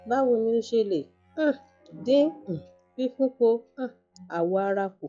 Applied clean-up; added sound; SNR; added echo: classical method log-MMSE.